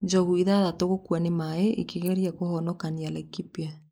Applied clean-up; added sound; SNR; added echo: neural mask model Resemble Enhance denoiser.